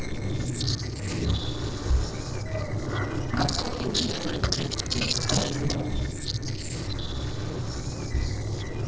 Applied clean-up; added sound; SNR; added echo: neural separator model SepFormer DNS4.